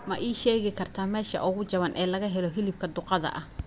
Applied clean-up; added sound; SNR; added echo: none; none; none; none.